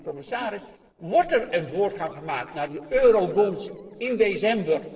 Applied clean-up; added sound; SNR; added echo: neural separator model SepFormer DNS4.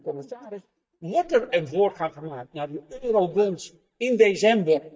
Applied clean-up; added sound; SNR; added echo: neural mask model DeepFilterNet 3.